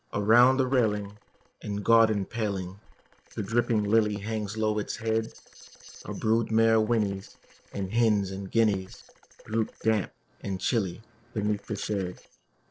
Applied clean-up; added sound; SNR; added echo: neural separator model SepFormer DNS4.